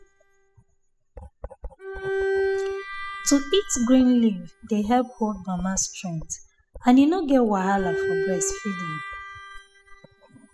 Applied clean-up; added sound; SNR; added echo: classical method spectral subtraction.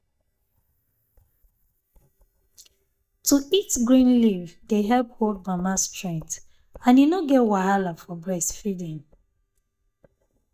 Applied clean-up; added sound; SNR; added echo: neural mask model DeepFilterNet 3.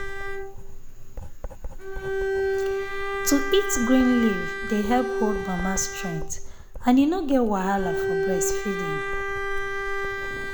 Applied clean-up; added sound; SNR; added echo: none; Writing + Bowed string instrument; 1 dB; none.